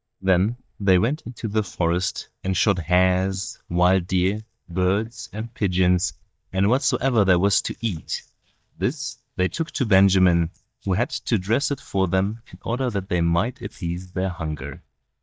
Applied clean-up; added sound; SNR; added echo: neural mask model DeepFilterNet 3.